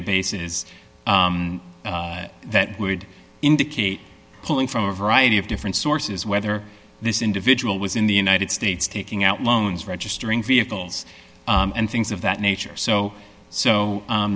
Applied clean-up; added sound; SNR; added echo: none; none; none; none.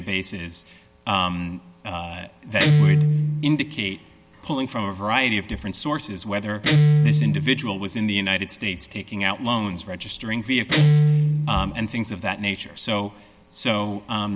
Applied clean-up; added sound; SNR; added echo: none; Guitar; -2 dB; none.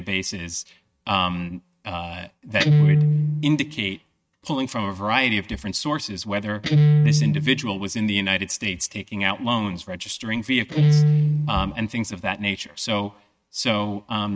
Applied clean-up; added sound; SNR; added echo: neural mask model RNNoise.